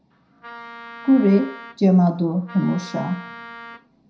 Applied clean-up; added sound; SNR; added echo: none; Wind instrument, woodwind instrument; 18 dB; reverberation time 0.5 s.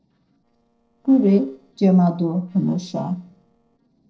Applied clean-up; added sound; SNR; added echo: neural separator model SepFormer DNS4.